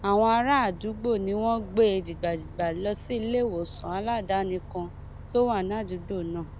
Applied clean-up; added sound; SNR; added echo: none; Bus; 15 dB; none.